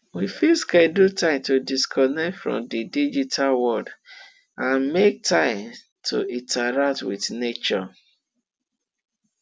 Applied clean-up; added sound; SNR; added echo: none; none; none; none.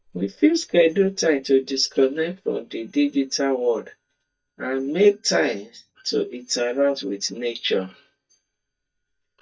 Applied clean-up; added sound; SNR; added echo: neural mask model DeepFilterNet 3.